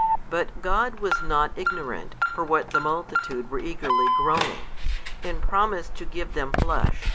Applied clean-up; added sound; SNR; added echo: none; Alarm; -3 dB; none.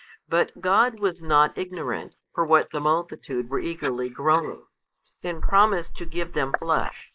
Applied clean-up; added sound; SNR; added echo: neural mask model Resemble Enhance denoiser.